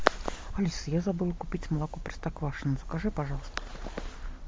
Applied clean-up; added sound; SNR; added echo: none; none; none; none.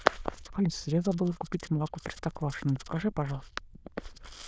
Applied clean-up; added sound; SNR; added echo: neural diffusion model UNIVERSE++.